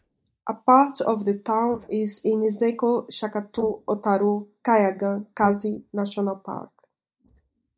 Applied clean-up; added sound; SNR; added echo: neural mask model DeepFilterNet 3.